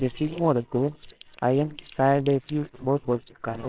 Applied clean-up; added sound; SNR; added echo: neural separator model SepFormer WHAMR!.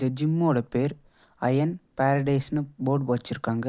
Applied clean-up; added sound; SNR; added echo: none; none; none; none.